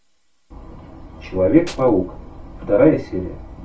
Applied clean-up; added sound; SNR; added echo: none; Tools; 16 dB; reverberation time 0.2 s.